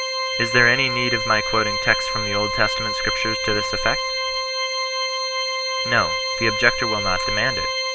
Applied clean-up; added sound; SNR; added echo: none; Organ; 0 dB; none.